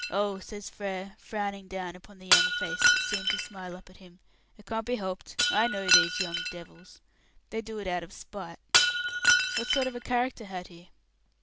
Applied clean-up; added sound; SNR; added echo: none; Shatter; -4 dB; none.